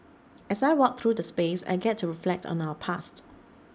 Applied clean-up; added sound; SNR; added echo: none; none; none; none.